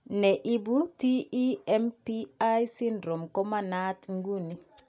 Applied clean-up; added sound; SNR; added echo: none; none; none; none.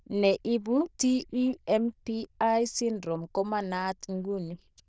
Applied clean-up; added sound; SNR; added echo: neural diffusion model UNIVERSE++.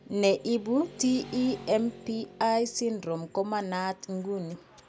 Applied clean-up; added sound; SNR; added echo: none; Motorcycle / Traffic noise, roadway noise; 19 dB; none.